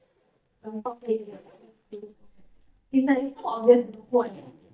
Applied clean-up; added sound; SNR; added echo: neural mask model DeepFilterNet 3.